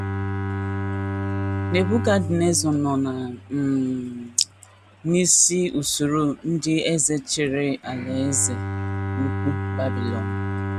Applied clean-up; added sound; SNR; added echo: none; Bowed string instrument; 5 dB; none.